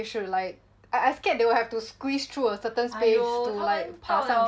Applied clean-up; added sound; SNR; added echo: none; none; none; none.